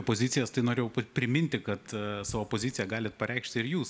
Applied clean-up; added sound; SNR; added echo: none; none; none; none.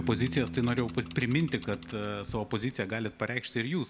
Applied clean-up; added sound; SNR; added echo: none; Piano + Mechanisms / Bicycle; 10 dB; none.